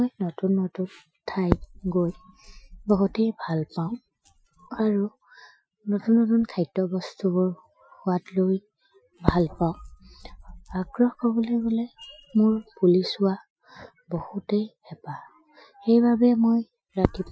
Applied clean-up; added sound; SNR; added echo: classical method Wiener filter.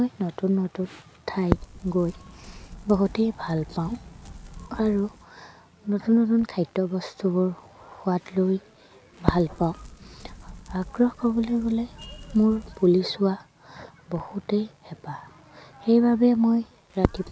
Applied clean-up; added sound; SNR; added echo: none; Crackle; 12 dB; none.